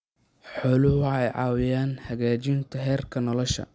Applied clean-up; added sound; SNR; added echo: none; none; none; none.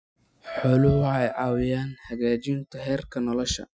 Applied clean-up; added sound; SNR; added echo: classical method Wiener filter.